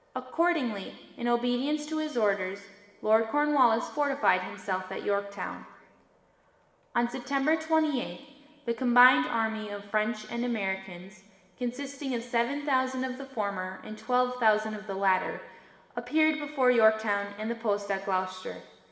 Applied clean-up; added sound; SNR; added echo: none; none; none; reverberation time 1.7 s.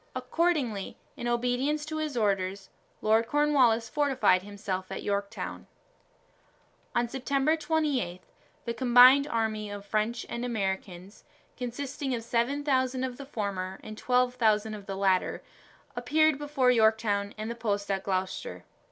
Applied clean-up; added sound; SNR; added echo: none; none; none; none.